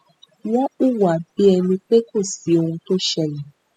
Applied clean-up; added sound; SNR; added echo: classical method spectral subtraction.